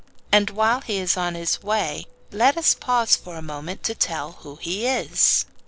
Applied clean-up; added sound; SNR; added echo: none; Crackle; 17 dB; none.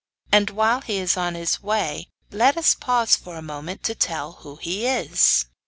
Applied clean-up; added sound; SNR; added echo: none; none; none; none.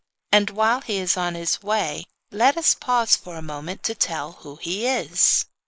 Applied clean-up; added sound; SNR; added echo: neural mask model Resemble Enhance denoiser.